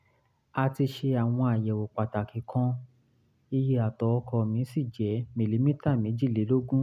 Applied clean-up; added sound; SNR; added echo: none; none; none; none.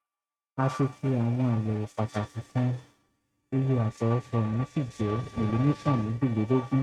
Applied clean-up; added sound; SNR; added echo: neural mask model RNNoise.